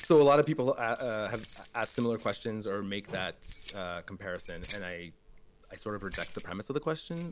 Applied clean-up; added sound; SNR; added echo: none; Keys jangling; 12 dB; none.